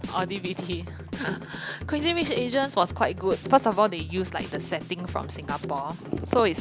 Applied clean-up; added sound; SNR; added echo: none; Drum kit; 10 dB; none.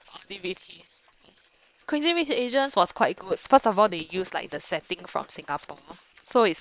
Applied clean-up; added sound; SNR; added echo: neural separator model SepFormer WHAM!.